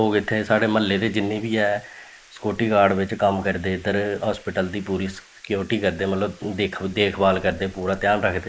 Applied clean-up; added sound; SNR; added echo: neural mask model Resemble Enhance denoiser.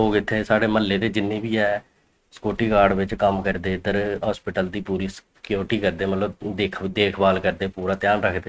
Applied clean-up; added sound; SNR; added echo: neural mask model RNNoise.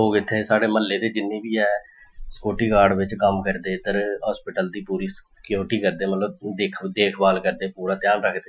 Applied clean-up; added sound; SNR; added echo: classical method Wiener filter.